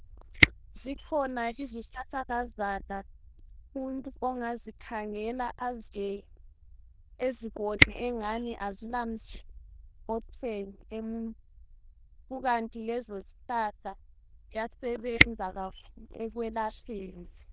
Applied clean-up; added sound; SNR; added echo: neural diffusion model UNIVERSE++.